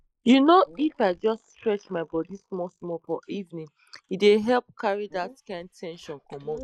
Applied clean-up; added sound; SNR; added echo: neural mask model Resemble Enhance denoiser.